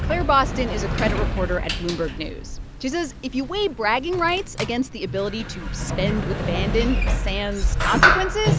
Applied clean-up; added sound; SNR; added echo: none; Sliding door; -1 dB; none.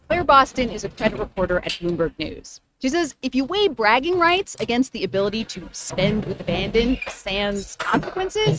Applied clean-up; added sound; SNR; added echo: neural mask model RNNoise.